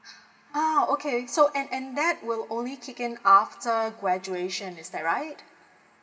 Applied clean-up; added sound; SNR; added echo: none; none; none; reverberation time 1.9 s.